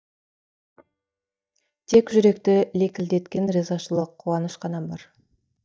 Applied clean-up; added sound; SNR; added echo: neural mask model DeepFilterNet 3.